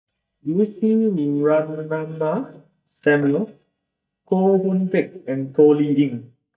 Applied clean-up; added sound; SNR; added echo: neural mask model DeepFilterNet 3.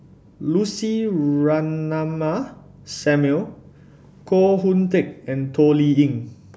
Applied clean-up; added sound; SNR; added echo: none; none; none; none.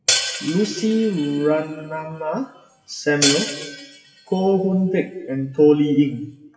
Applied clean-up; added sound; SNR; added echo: classical method WPE with log-MMSE.